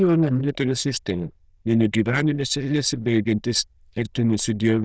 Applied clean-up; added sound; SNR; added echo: neural diffusion model UNIVERSE++.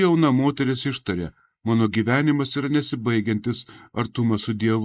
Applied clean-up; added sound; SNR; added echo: neural mask model Resemble Enhance denoiser.